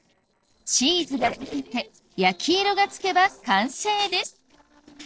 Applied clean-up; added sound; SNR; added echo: neural separator model SepFormer DNS4.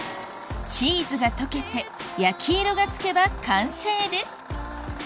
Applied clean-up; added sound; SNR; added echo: none; none; none; none.